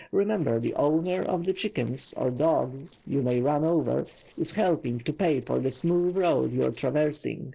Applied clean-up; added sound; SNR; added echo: neural separator model SepFormer DNS4.